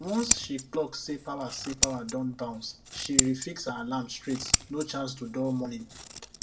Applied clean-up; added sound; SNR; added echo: none; Scissors; -1 dB; reverberation time 0.3 s.